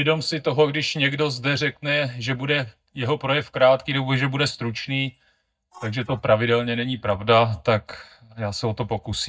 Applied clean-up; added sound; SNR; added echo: neural mask model DeepFilterNet 3.